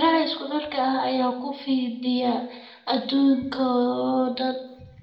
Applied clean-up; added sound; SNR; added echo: none; none; none; reverberation time 0.7 s.